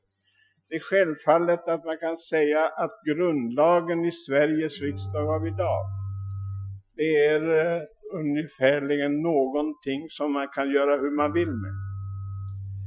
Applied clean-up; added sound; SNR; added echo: classical method Wiener filter.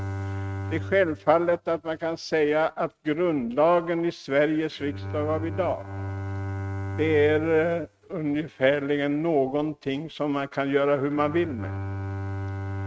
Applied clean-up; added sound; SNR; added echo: neural mask model RNNoise.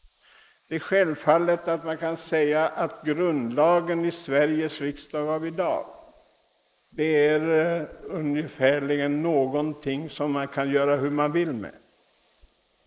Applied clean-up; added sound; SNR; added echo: neural mask model Resemble Enhance denoiser.